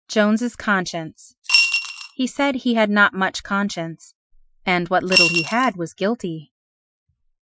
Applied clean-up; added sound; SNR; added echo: classical method Wiener filter.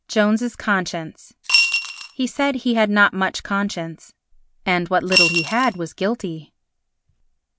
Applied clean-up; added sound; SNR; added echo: none; Coin (dropping) / Glass; -2 dB; none.